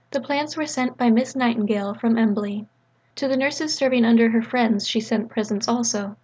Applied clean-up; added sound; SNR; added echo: none; none; none; none.